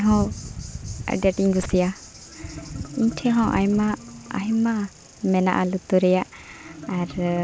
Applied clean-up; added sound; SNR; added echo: none; Marimba, xylophone; 19 dB; none.